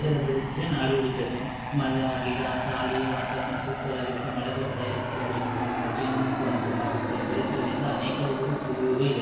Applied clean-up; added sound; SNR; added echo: none; Aircraft; 3 dB; reverberation time 1.1 s.